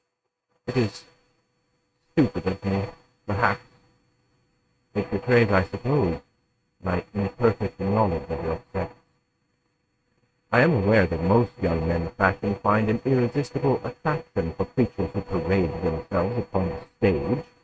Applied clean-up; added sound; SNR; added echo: neural mask model RNNoise.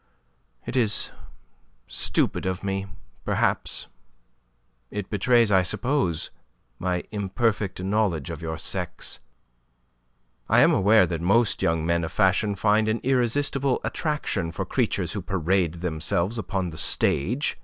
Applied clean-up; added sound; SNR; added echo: none; none; none; none.